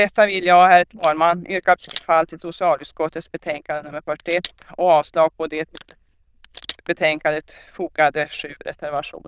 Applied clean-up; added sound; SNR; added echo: neural diffusion model UNIVERSE++.